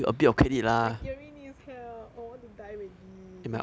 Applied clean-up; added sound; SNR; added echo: none; none; none; none.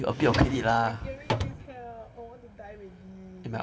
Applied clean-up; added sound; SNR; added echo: none; Drawer open or close; 3 dB; reverberation time 2.8 s.